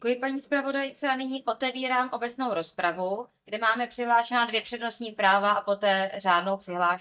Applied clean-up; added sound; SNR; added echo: neural mask model DeepFilterNet 3.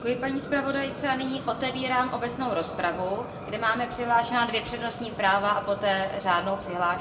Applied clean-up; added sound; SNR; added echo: none; Fire; 13 dB; reverberation time 0.4 s.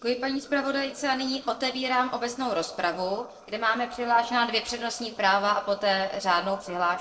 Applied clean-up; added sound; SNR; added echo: neural separator model SepFormer DNS4.